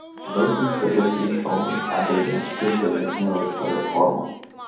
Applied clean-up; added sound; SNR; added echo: none; Crowd; 6 dB; reverberation time 1.2 s.